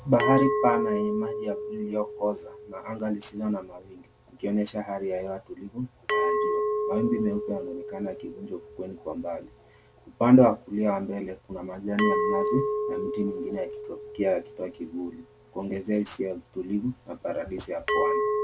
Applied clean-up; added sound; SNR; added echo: none; Glass; 3 dB; none.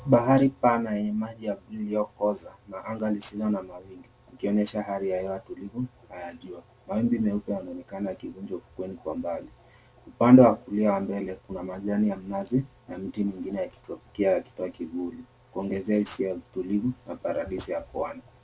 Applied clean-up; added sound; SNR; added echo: none; none; none; none.